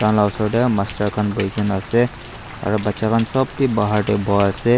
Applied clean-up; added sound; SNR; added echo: none; Rain; 16 dB; none.